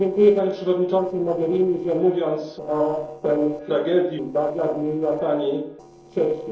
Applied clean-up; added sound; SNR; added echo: neural separator model SepFormer DNS4.